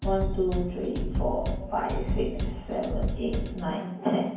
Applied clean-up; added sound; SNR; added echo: none; Drum kit; 0 dB; reverberation time 0.9 s.